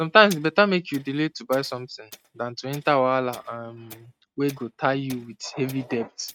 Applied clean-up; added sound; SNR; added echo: neural mask model RNNoise.